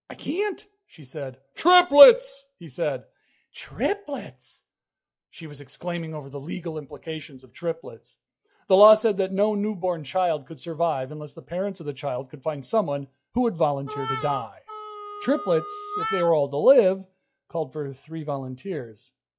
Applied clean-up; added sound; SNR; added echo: classical method log-MMSE.